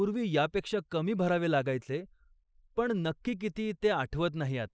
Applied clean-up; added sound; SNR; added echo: neural mask model Resemble Enhance denoiser.